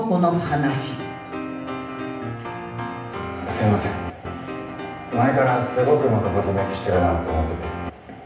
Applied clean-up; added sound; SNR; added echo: none; Piano; 7 dB; reverberation time 0.8 s.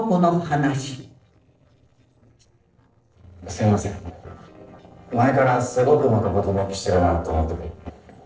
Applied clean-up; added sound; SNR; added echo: neural separator model SepFormer DNS4.